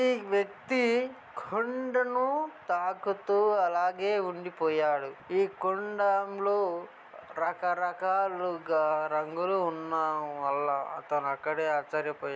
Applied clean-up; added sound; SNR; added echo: none; none; none; none.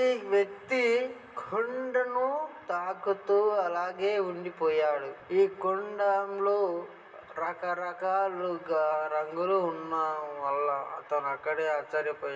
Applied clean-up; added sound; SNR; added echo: none; none; none; reverberation time 2.9 s.